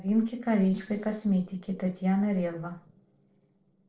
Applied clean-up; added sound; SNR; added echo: neural separator model SepFormer DNS4.